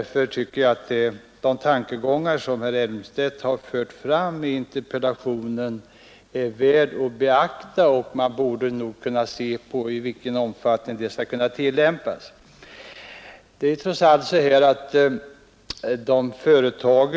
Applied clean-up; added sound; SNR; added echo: none; none; none; none.